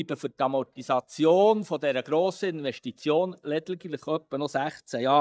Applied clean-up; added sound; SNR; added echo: neural mask model DeepFilterNet 3.